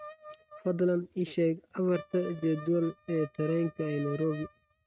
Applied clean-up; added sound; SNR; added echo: neural mask model RNNoise.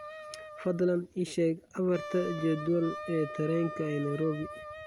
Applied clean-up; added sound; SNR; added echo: none; Wind instrument, woodwind instrument; 12 dB; none.